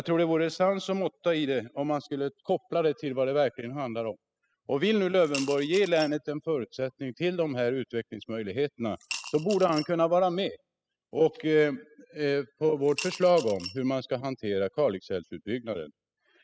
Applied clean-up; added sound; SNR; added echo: classical method spectral subtraction.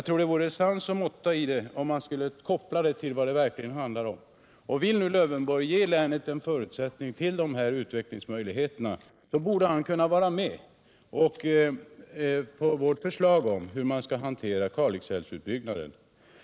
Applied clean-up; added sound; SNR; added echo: neural mask model Resemble Enhance denoiser.